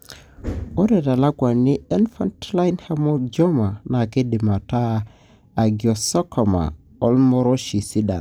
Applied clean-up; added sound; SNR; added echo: none; none; none; none.